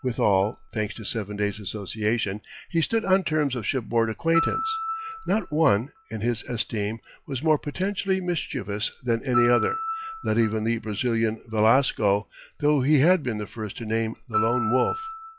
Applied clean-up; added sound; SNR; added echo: classical method log-MMSE.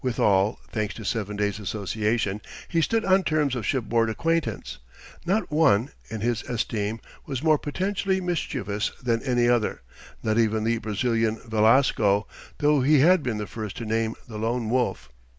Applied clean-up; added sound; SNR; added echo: none; none; none; none.